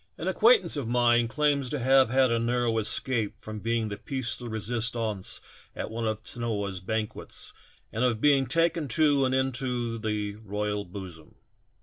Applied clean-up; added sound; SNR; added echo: none; none; none; none.